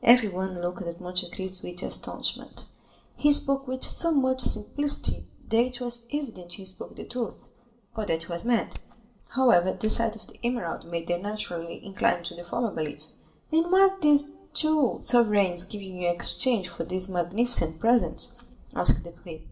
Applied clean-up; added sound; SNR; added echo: none; Hammer; 13 dB; reverberation time 0.5 s.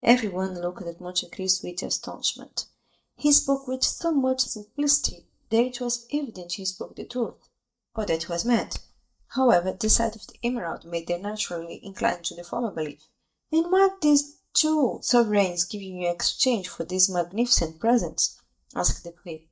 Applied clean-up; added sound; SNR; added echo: neural mask model DeepFilterNet 3.